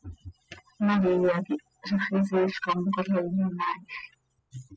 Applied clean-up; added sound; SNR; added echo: classical method spectral subtraction.